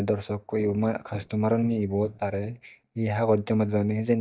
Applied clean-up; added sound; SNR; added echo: neural mask model DeepFilterNet 3.